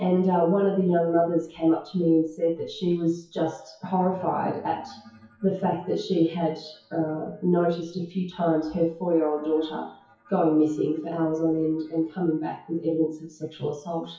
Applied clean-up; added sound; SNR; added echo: classical method WPE with log-MMSE.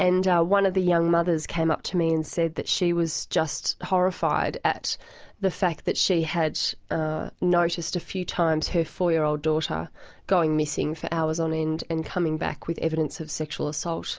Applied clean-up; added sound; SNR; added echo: none; none; none; none.